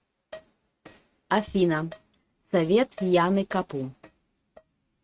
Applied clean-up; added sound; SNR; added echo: neural mask model RNNoise.